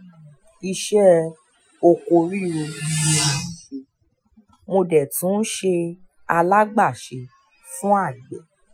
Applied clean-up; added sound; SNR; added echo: classical method Wiener filter.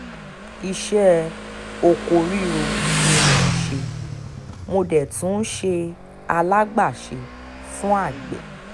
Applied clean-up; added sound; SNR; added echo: none; Motorcycle; 4 dB; none.